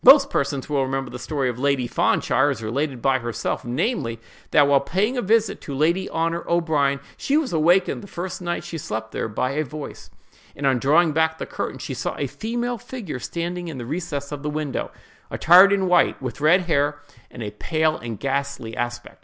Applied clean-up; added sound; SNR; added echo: none; none; none; none.